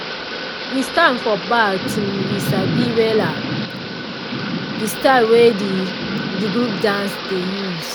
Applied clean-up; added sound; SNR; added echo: none; Thunder / Rain; 5 dB; none.